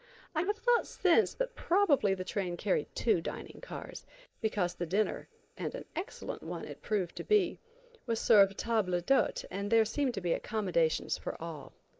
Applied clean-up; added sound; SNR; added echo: neural mask model Resemble Enhance denoiser.